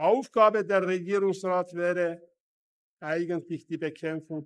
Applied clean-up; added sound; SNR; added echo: neural mask model Resemble Enhance denoiser.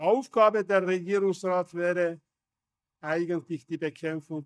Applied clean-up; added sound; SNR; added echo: neural mask model DeepFilterNet 3.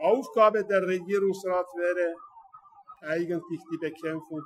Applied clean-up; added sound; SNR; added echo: classical method Wiener filter.